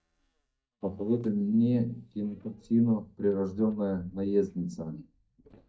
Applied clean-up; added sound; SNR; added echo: neural mask model DeepFilterNet 3.